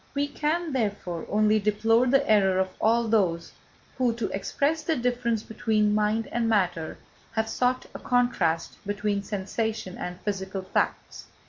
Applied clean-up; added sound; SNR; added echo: none; none; none; none.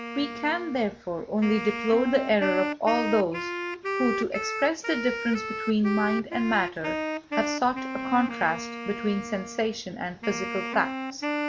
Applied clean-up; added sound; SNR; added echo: none; Wind instrument, woodwind instrument; 5 dB; none.